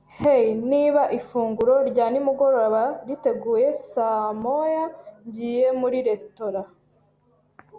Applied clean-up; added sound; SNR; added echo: none; none; none; none.